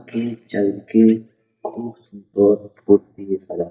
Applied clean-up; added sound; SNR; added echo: neural mask model DeepFilterNet 3.